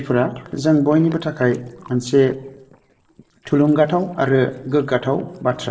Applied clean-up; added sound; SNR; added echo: neural separator model SepFormer DNS4.